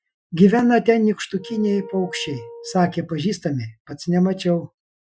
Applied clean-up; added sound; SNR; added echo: classical method Wiener filter.